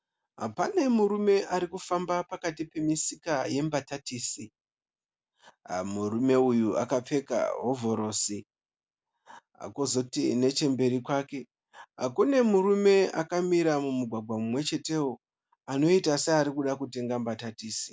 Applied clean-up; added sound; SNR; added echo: none; none; none; none.